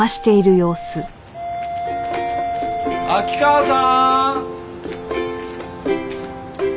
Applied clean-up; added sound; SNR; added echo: none; none; none; none.